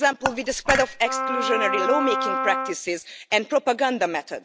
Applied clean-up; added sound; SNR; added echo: none; Wind instrument, woodwind instrument + Dishes, pots, and pans / Chink, clink; 2 dB; none.